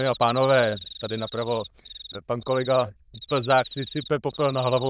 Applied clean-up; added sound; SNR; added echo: neural diffusion model UNIVERSE++.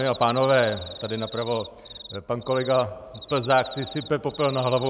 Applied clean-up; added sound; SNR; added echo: none; Cricket; 15 dB; none.